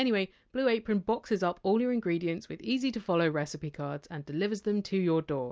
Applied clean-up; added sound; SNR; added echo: none; none; none; none.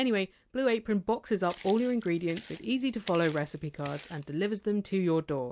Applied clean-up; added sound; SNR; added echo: none; Walk, footsteps; 17 dB; none.